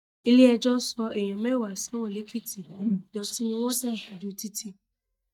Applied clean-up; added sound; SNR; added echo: neural mask model DeepFilterNet 3.